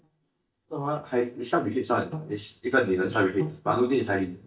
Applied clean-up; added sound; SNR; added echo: neural mask model DeepFilterNet 3.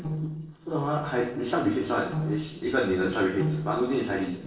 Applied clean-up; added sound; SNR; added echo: neural separator model SepFormer DNS4.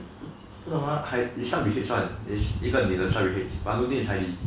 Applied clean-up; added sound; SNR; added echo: none; none; none; none.